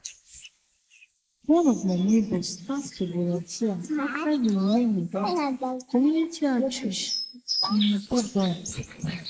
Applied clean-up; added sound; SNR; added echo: neural mask model Resemble Enhance denoiser.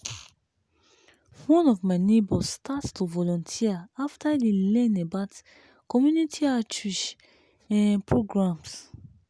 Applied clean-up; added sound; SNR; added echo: none; none; none; none.